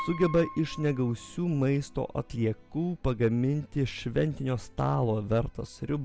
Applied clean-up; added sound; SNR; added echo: none; Piano; 19 dB; none.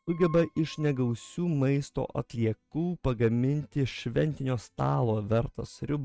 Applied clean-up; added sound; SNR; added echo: neural mask model RNNoise.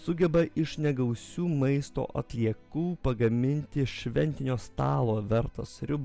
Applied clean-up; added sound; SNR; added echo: none; none; none; none.